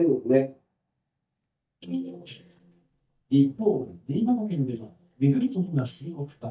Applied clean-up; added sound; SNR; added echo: neural mask model DeepFilterNet 3.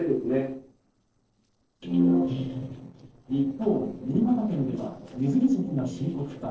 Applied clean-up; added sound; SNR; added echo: neural separator model SepFormer DNS4.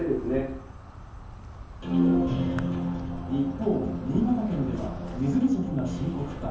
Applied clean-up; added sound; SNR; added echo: none; Insect; 12 dB; reverberation time 0.7 s.